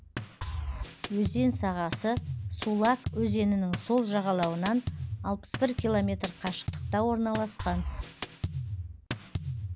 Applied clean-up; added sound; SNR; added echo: none; Drum kit; 6 dB; none.